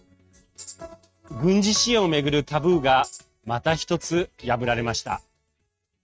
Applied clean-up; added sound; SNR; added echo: neural mask model RNNoise.